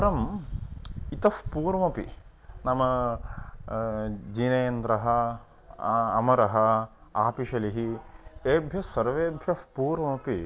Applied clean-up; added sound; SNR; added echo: none; none; none; none.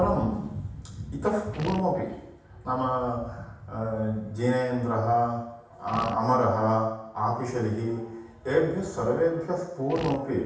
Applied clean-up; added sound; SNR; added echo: none; Fart; 11 dB; reverberation time 0.9 s.